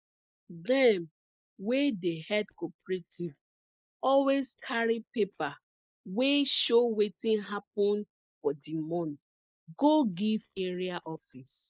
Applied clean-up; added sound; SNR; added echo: neural mask model Resemble Enhance denoiser.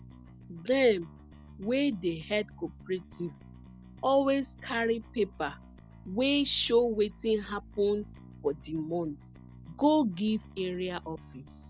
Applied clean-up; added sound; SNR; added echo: none; Bass guitar; 19 dB; none.